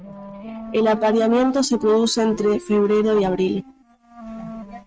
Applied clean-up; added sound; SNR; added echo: neural mask model RNNoise.